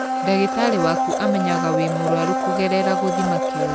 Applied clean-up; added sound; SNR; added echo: none; Domestic sounds, home sounds; -1 dB; none.